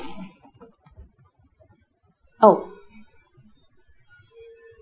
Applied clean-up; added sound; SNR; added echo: classical method Wiener filter.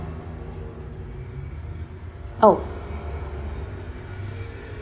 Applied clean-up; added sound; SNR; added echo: none; none; none; none.